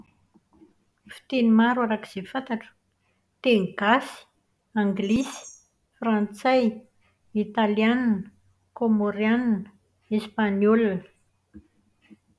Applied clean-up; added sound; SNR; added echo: none; none; none; none.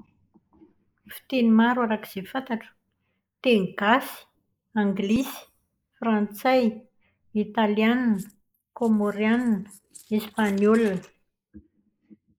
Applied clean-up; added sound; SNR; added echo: neural mask model Resemble Enhance denoiser.